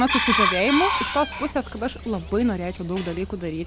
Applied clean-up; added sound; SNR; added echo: none; Chicken, rooster; 2 dB; none.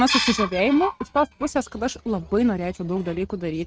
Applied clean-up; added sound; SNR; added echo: neural mask model RNNoise.